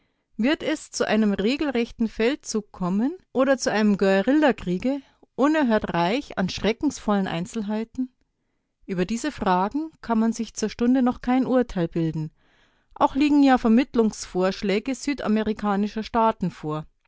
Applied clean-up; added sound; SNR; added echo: none; none; none; none.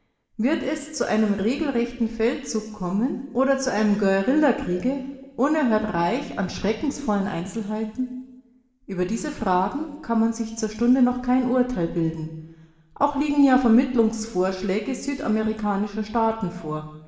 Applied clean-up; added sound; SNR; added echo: none; none; none; reverberation time 1.2 s.